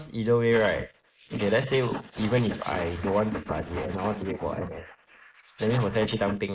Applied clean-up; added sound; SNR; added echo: neural mask model Resemble Enhance denoiser.